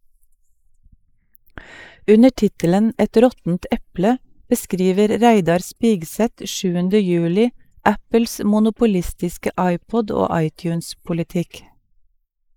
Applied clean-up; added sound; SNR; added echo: neural mask model Resemble Enhance denoiser.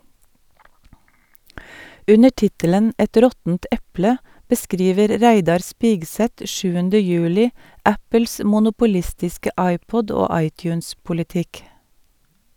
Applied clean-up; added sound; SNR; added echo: none; none; none; none.